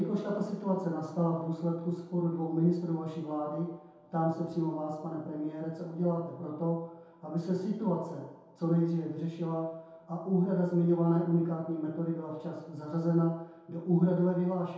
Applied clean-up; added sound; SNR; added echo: none; none; none; reverberation time 0.8 s.